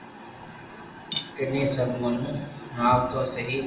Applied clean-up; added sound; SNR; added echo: none; Cutlery, silverware / Dishes, pots, and pans; 13 dB; reverberation time 0.7 s.